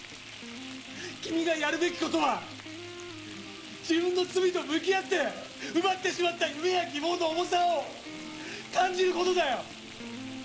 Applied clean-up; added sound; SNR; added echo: none; Frying (food); 16 dB; none.